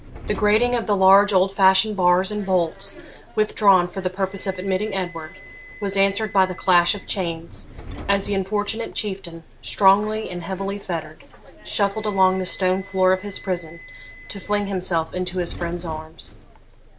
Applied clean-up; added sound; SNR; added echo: none; Subway, metro, underground; 17 dB; none.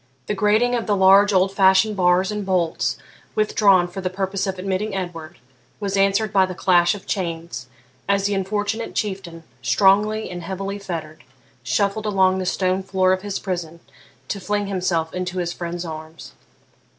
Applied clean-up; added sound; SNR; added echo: none; none; none; none.